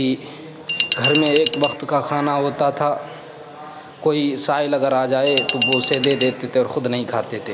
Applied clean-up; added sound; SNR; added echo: none; Glass; 2 dB; none.